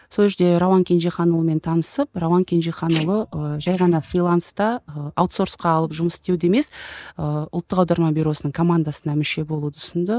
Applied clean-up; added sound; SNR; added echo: neural mask model DeepFilterNet 3.